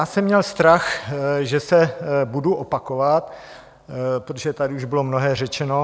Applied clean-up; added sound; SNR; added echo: none; none; none; none.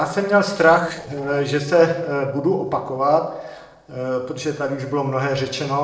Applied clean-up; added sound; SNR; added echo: neural separator model SepFormer DNS4.